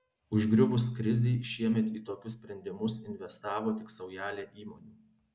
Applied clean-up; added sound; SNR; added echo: none; none; none; none.